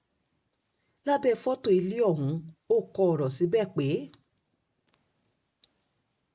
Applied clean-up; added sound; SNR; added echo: none; none; none; none.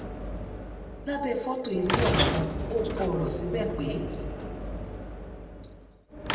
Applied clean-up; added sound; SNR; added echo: none; Sliding door / Train; 0 dB; reverberation time 2.0 s.